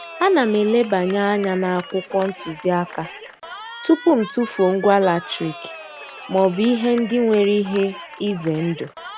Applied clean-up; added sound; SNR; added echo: none; Cheering; 16 dB; none.